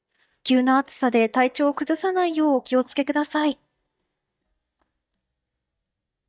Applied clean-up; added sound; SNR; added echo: neural mask model DeepFilterNet 3.